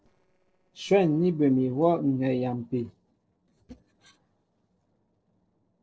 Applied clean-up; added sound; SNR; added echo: neural separator model SepFormer DNS4.